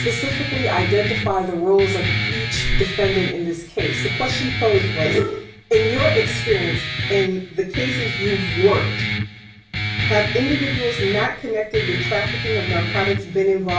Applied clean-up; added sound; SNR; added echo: none; Guitar; 2 dB; reverberation time 0.3 s.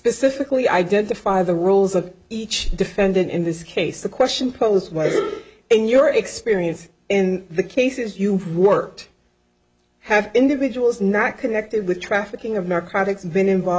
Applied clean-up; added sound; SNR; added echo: none; none; none; none.